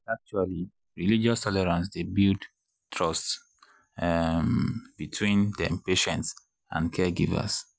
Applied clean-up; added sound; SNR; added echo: none; none; none; none.